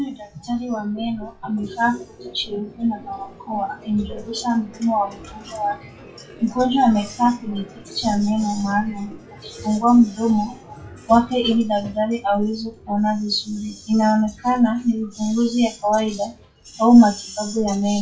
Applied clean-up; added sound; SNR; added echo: classical method WPE with log-MMSE.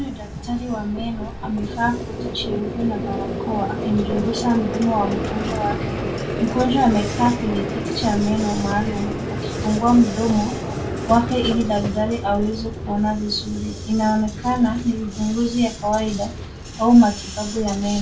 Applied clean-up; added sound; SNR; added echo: none; Vehicle; 6 dB; reverberation time 0.2 s.